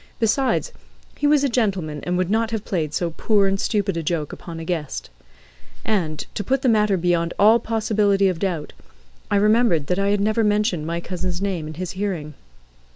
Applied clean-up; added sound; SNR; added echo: none; none; none; none.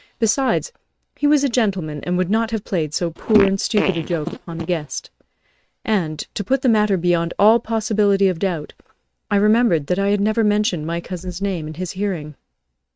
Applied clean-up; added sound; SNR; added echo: neural mask model RNNoise.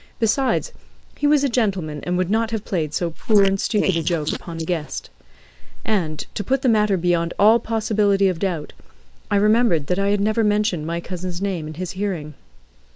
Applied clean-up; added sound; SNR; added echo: neural mask model Resemble Enhance denoiser.